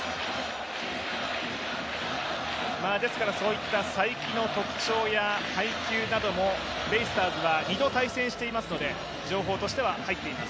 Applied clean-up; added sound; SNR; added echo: none; none; none; none.